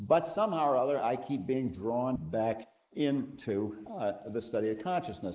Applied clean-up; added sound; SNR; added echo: neural mask model Resemble Enhance denoiser.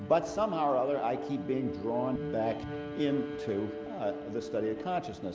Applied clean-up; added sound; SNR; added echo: none; Bowed string instrument; 8 dB; none.